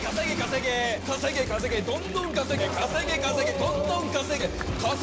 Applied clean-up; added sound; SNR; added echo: none; none; none; none.